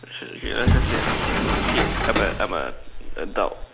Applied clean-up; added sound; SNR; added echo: none; Sliding door; -5 dB; none.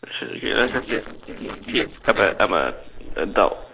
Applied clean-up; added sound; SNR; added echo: neural separator model SepFormer DNS4.